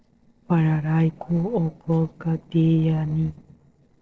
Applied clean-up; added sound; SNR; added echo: neural separator model SepFormer DNS4.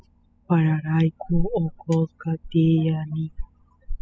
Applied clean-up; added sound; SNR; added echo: classical method spectral subtraction.